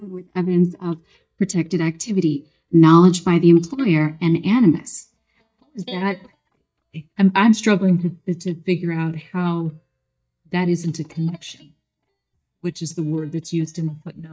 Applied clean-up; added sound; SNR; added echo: neural mask model DeepFilterNet 3.